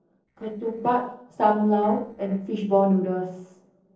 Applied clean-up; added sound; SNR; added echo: neural separator model SepFormer DNS4.